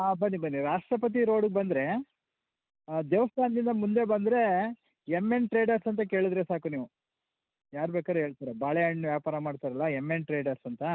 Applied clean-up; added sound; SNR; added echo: none; none; none; none.